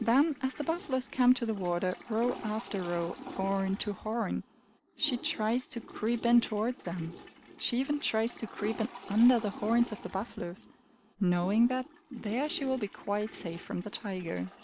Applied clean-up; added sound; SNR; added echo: none; Toilet flush / Water; 16 dB; none.